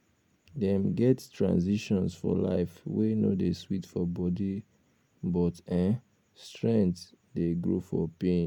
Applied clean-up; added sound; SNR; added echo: none; none; none; none.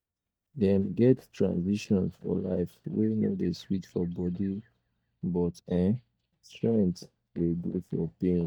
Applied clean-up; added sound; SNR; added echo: neural mask model DeepFilterNet 3.